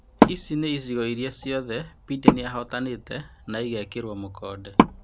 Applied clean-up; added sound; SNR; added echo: none; Wood; -4 dB; none.